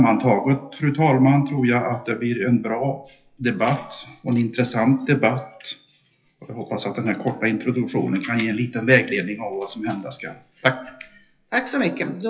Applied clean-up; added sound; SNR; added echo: classical method WPE with log-MMSE.